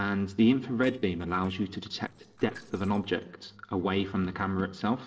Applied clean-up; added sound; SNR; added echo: neural separator model SepFormer DNS4.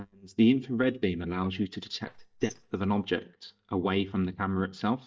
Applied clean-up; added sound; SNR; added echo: neural mask model DeepFilterNet 3.